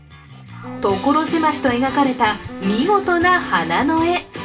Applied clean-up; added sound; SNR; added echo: none; Wind instrument, woodwind instrument; 13 dB; reverberation time 0.2 s.